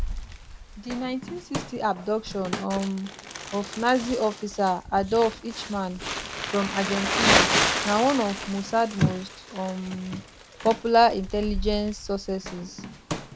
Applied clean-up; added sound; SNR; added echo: none; Crumpling, crinkling; 3 dB; none.